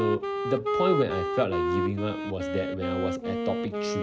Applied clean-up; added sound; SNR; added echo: none; Wind instrument, woodwind instrument; -1 dB; none.